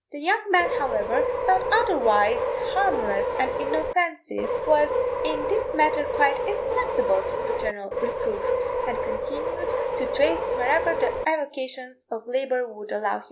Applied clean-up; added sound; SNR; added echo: none; Subway, metro, underground; 0 dB; none.